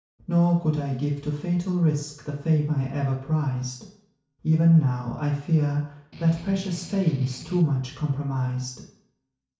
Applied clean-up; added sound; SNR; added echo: none; Strum; 16 dB; reverberation time 0.6 s.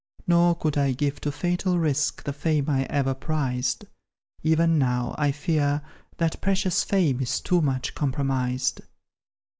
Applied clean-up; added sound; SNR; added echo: none; none; none; none.